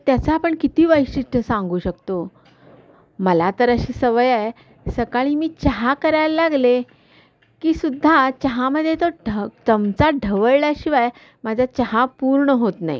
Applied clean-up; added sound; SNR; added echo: none; none; none; none.